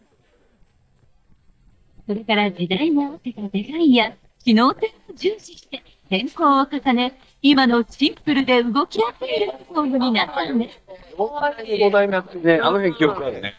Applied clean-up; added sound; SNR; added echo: neural mask model DeepFilterNet 3.